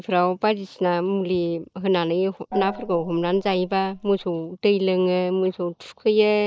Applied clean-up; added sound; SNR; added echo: neural mask model DeepFilterNet 3.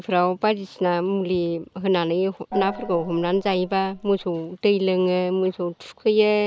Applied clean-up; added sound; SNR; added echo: none; Gong; 14 dB; none.